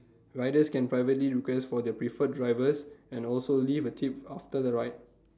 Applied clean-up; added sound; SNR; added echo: none; none; none; none.